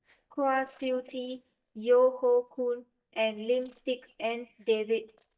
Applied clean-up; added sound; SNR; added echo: neural mask model DeepFilterNet 3.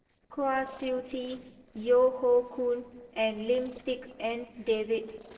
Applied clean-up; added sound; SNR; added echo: neural separator model SepFormer DNS4.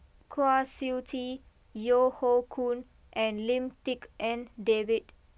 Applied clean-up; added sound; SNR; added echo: none; none; none; none.